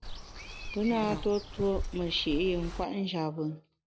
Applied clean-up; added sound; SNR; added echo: none; Walk, footsteps / Insect; 7 dB; none.